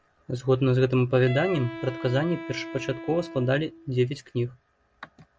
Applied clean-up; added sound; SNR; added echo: none; Wind instrument, woodwind instrument; 14 dB; none.